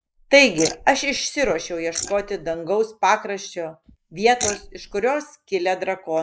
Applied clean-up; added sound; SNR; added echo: neural mask model Resemble Enhance denoiser.